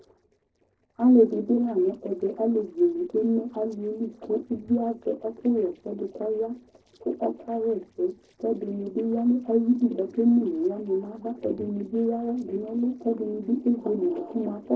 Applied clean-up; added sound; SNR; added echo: neural separator model SepFormer DNS4.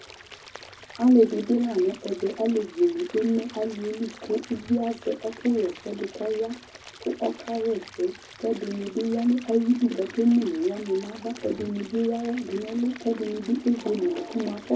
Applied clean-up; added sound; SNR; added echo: none; Stream / Liquid; 19 dB; reverberation time 0.3 s.